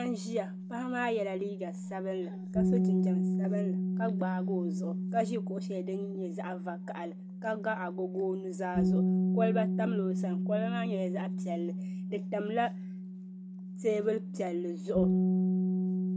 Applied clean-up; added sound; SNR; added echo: none; Bass guitar; -3 dB; none.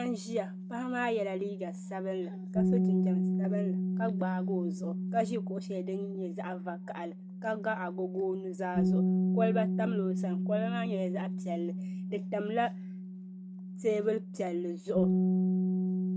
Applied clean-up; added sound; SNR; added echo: neural mask model RNNoise.